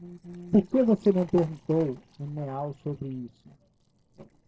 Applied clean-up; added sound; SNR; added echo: neural separator model SepFormer DNS4.